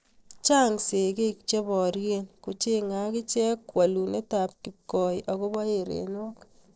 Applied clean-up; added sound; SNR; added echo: neural separator model SepFormer DNS4.